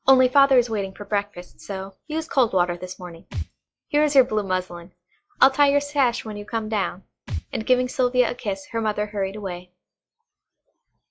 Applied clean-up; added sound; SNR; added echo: classical method log-MMSE.